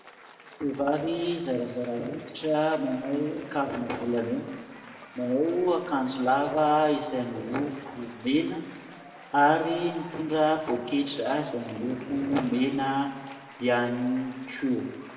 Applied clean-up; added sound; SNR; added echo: none; Applause / Cheering; 20 dB; reverberation time 1.4 s.